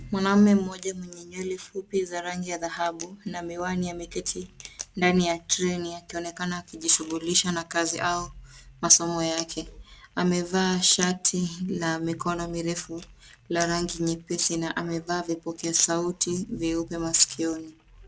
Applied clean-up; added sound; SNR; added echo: none; none; none; none.